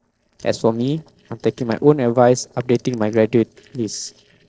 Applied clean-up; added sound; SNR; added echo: neural separator model SepFormer DNS4.